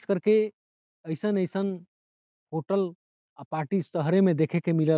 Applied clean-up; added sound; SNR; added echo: none; none; none; none.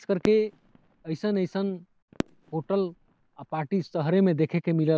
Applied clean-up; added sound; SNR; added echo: none; Fireworks; 14 dB; none.